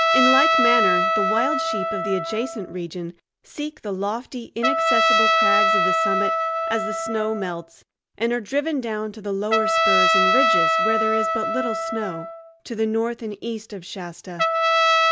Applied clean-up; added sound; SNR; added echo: none; Trumpet; -5 dB; none.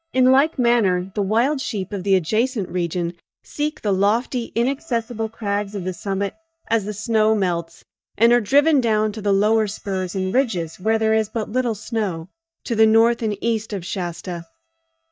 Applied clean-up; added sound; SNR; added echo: neural mask model DeepFilterNet 3.